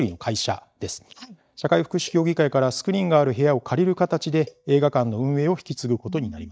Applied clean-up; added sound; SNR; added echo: neural mask model DeepFilterNet 3.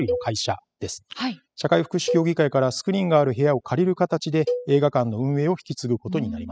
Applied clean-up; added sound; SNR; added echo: classical method spectral subtraction.